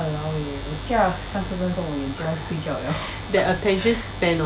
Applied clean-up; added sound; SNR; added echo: none; Domestic sounds, home sounds; 17 dB; none.